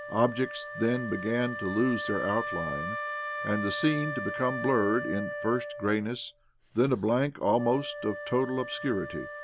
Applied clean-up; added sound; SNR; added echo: none; Wind instrument, woodwind instrument; 8 dB; none.